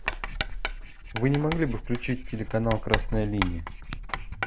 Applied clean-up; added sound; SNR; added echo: none; Writing; 2 dB; none.